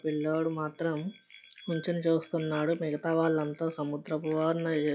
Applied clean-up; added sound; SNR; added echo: classical method log-MMSE.